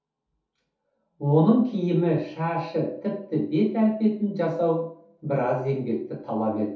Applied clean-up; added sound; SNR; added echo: none; none; none; reverberation time 0.5 s.